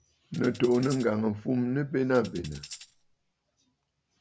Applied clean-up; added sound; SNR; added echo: none; Tambourine; 19 dB; none.